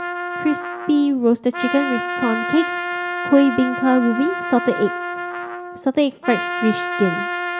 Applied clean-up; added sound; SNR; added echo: none; Trumpet; 6 dB; none.